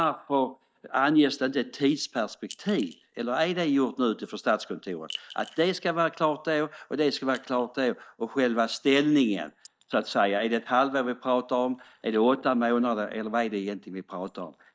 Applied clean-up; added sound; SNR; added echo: neural mask model DeepFilterNet 3.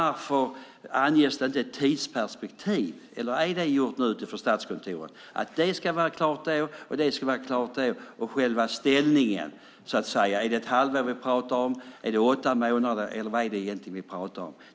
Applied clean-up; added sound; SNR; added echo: none; none; none; none.